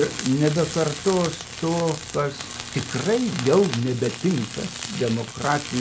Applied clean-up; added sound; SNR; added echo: none; Tools; 10 dB; none.